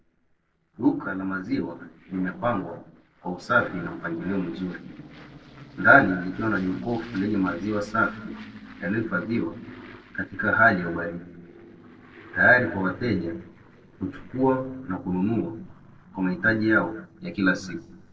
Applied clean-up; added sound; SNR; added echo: neural separator model SepFormer DNS4.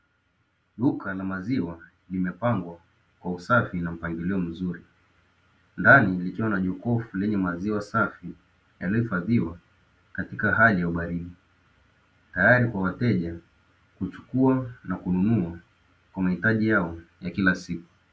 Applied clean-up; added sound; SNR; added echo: none; none; none; none.